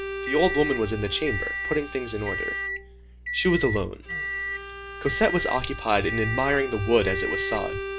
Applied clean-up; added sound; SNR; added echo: none; Microwave oven + Bowed string instrument; 6 dB; none.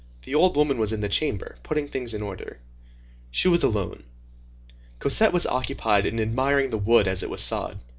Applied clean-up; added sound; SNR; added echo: none; none; none; none.